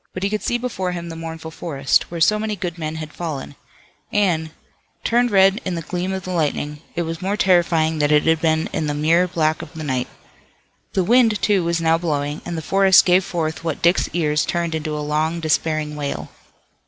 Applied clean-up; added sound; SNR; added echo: none; none; none; none.